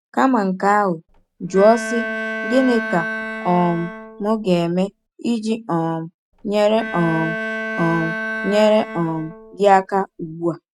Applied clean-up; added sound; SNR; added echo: neural mask model RNNoise.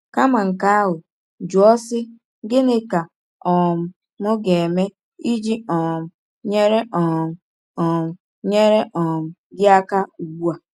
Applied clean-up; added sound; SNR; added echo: none; none; none; none.